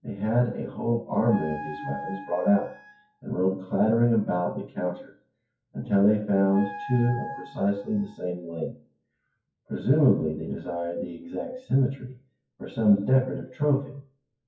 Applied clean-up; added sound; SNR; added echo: classical method WPE with log-MMSE.